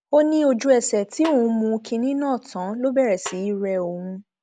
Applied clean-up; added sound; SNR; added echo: none; Snare drum; 20 dB; none.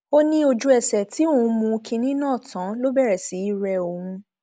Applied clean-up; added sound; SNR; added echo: none; none; none; none.